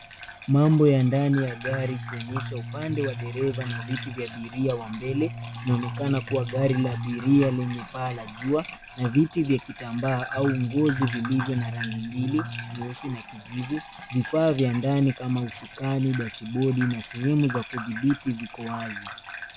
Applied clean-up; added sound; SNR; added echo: none; Bathtub (filling or washing) / Gurgling + Bass guitar; 10 dB; none.